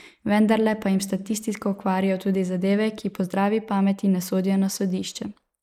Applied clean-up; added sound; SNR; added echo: neural mask model Resemble Enhance denoiser.